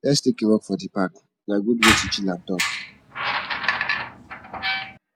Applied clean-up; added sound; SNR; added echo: none; Squeak; 0 dB; none.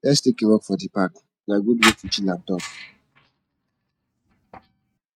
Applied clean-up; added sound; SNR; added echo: neural mask model RNNoise.